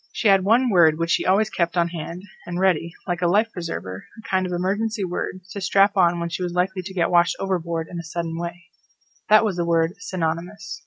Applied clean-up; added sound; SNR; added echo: none; none; none; none.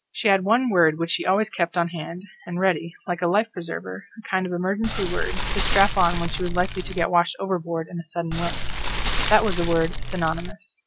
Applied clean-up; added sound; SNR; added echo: none; Fire; 0 dB; none.